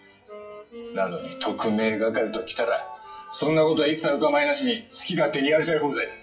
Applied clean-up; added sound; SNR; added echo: classical method WPE with log-MMSE.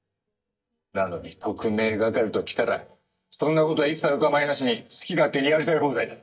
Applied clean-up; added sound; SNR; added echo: neural mask model DeepFilterNet 3.